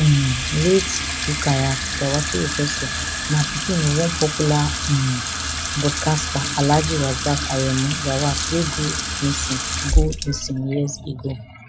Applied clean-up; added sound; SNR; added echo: none; Sink (filling or washing) / Water tap, faucet; 2 dB; none.